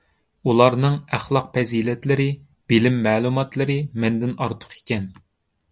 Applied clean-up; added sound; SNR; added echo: none; none; none; none.